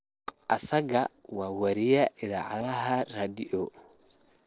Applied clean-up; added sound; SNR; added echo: neural separator model SepFormer DNS4.